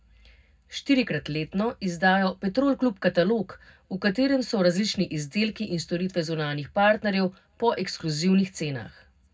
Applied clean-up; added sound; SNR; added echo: none; none; none; reverberation time 0.3 s.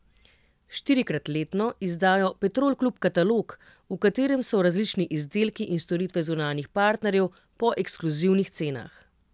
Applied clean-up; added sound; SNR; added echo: none; none; none; none.